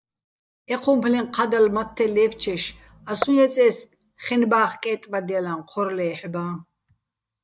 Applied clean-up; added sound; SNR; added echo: neural mask model DeepFilterNet 3.